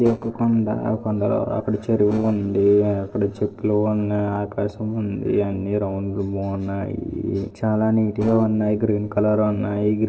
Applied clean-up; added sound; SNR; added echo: neural separator model SepFormer DNS4.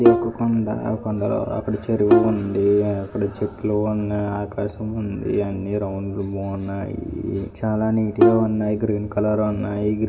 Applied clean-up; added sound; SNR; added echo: none; Bowed string instrument; 2 dB; reverberation time 0.5 s.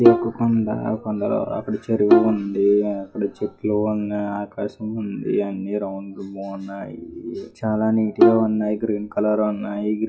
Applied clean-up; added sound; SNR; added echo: classical method WPE with log-MMSE.